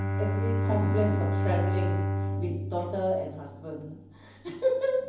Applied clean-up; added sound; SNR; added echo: none; Bowed string instrument; -2 dB; reverberation time 0.9 s.